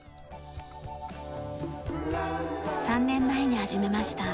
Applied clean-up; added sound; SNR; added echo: none; none; none; none.